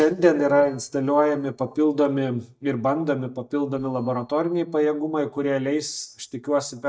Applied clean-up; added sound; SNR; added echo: neural mask model DeepFilterNet 3.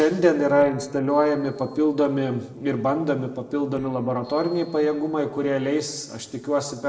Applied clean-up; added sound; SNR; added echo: neural separator model SepFormer DNS4.